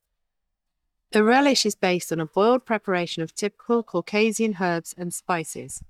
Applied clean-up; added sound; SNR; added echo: neural mask model DeepFilterNet 3.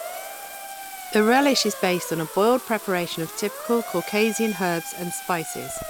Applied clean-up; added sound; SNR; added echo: none; Bathtub (filling or washing) + Motor vehicle (road) / Siren; 11 dB; none.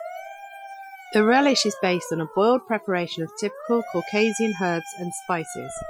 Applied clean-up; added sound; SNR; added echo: classical method Wiener filter.